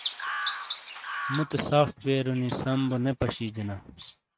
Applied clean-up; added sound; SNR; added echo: neural mask model RNNoise.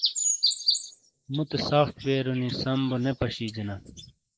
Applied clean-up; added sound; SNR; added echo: neural mask model Resemble Enhance denoiser.